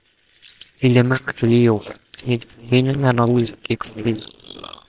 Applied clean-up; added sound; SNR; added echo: neural separator model SepFormer WHAMR!.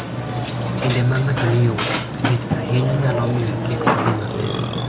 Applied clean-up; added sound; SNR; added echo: none; Burping, eructation; 0 dB; reverberation time 1.3 s.